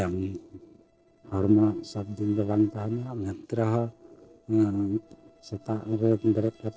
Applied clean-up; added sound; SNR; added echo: neural separator model SepFormer DNS4.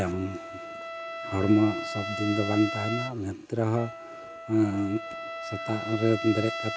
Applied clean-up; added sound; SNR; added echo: none; Trumpet; 8 dB; none.